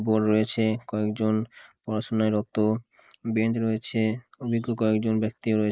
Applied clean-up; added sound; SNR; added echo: neural mask model Resemble Enhance denoiser.